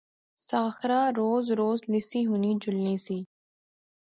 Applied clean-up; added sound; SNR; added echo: none; none; none; none.